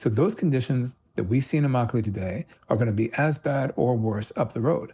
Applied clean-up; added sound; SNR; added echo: none; none; none; none.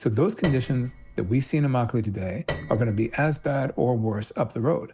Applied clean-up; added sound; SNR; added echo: none; Piano; 14 dB; none.